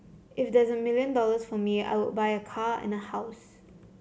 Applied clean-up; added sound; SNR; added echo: none; none; none; none.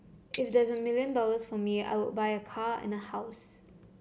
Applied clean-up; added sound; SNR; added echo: none; Bicycle bell; -2 dB; none.